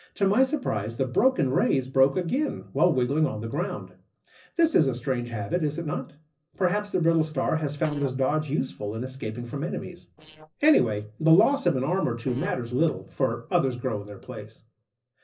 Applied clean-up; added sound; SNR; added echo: neural separator model SepFormer DNS4.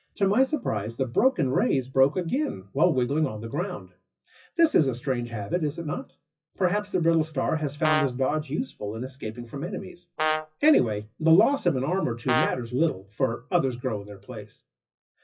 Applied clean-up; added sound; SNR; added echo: classical method WPE with log-MMSE.